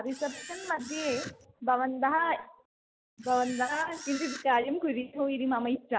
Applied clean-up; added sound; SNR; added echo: none; Camera; 13 dB; none.